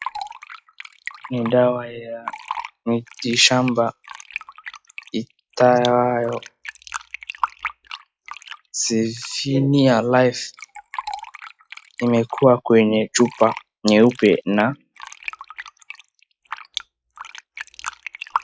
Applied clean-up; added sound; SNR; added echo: classical method log-MMSE.